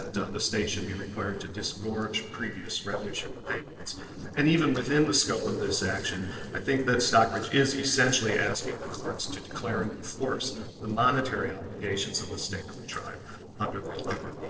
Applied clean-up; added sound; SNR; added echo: neural separator model SepFormer DNS4.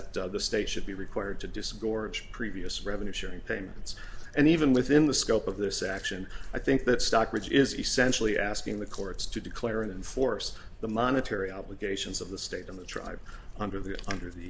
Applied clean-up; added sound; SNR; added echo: none; none; none; none.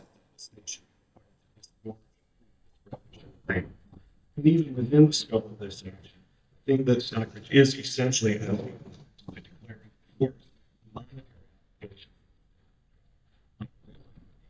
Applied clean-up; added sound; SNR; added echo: neural mask model DeepFilterNet 3.